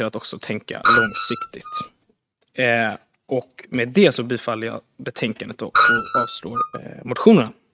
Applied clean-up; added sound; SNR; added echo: neural mask model RNNoise.